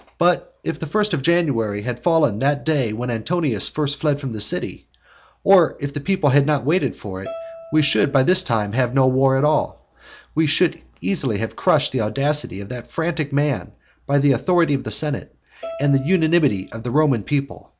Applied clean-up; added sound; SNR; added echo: none; Bowed string instrument; 17 dB; none.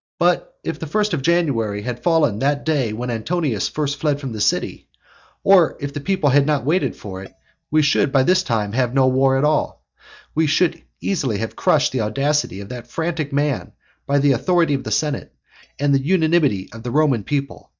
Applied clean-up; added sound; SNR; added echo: neural mask model DeepFilterNet 3.